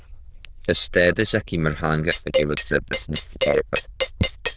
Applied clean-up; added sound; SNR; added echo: neural diffusion model UNIVERSE++.